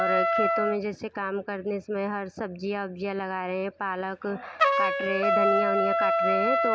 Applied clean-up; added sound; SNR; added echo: none; Trumpet; -3 dB; none.